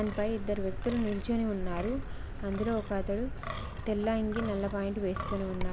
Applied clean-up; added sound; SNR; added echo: none; Wind; 4 dB; none.